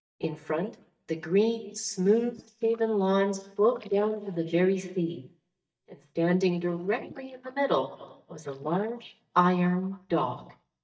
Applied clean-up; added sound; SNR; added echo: neural mask model DeepFilterNet 3.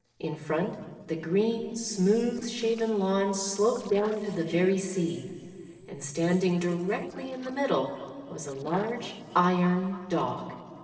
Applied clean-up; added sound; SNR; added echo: neural separator model SepFormer DNS4.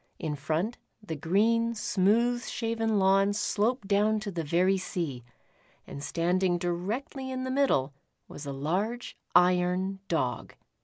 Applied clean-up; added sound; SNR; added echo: none; none; none; none.